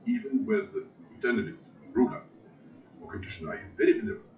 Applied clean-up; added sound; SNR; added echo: classical method WPE with log-MMSE.